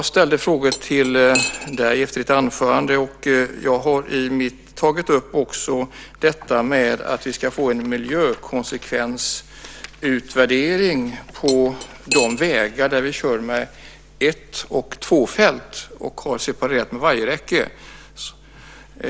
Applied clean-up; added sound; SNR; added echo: none; Cutlery, silverware; 8 dB; none.